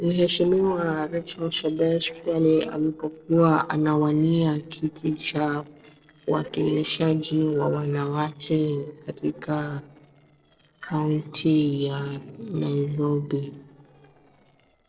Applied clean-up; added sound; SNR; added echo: neural separator model SepFormer DNS4.